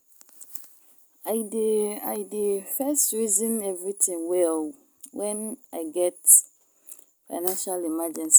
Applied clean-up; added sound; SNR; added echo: none; none; none; none.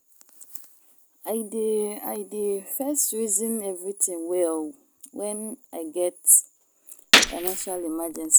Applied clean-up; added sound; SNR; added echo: none; Gunshot, gunfire; -3 dB; none.